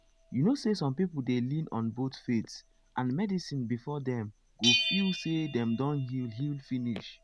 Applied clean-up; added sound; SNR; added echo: none; Bell; 7 dB; none.